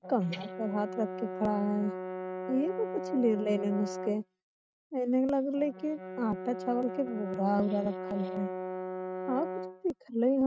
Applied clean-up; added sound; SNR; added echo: neural mask model RNNoise.